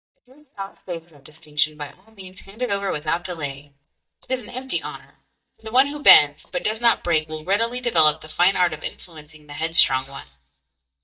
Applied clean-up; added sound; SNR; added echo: neural mask model DeepFilterNet 3.